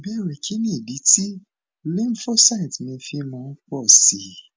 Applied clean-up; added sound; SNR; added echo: none; none; none; none.